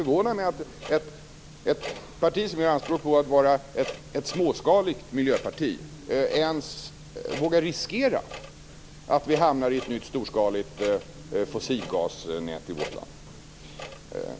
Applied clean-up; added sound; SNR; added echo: none; Clock; 17 dB; none.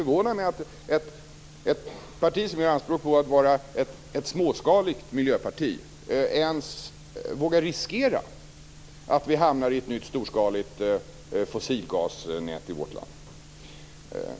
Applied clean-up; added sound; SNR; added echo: none; none; none; none.